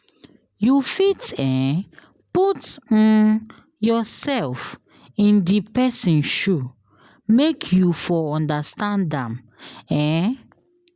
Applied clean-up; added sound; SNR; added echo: none; none; none; none.